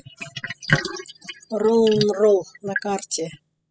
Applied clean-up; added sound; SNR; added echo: classical method spectral subtraction.